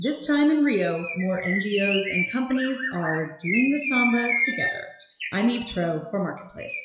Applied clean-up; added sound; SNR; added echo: classical method WPE with log-MMSE.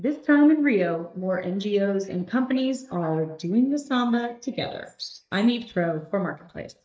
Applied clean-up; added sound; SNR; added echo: neural mask model DeepFilterNet 3.